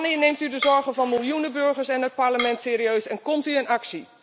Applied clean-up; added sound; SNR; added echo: none; Drum kit; 14 dB; none.